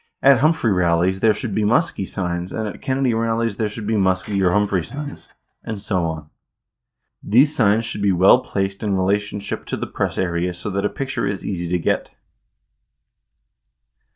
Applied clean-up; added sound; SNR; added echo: neural mask model DeepFilterNet 3.